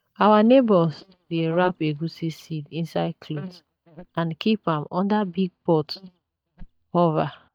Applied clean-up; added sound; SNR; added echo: neural mask model DeepFilterNet 3.